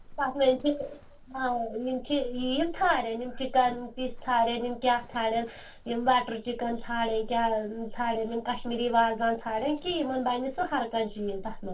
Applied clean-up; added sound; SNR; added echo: none; Livestock, farm animals, working animals; 13 dB; reverberation time 0.2 s.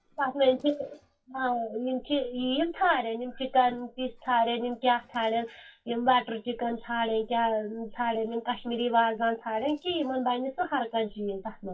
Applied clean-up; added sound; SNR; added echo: classical method WPE with log-MMSE.